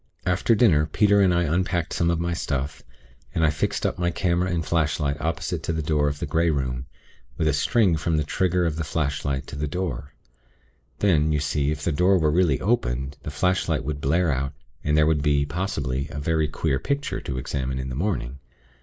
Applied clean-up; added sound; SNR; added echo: neural mask model Resemble Enhance denoiser.